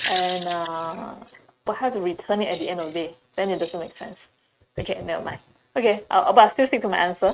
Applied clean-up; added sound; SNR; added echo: neural mask model RNNoise.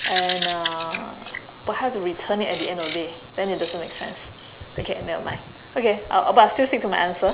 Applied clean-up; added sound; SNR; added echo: none; Bird vocalization, bird call, bird song; 10 dB; none.